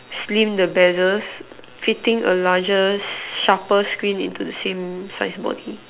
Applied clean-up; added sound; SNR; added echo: none; none; none; none.